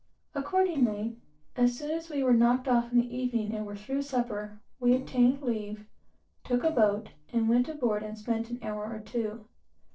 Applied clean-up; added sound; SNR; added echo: neural separator model SepFormer DNS4.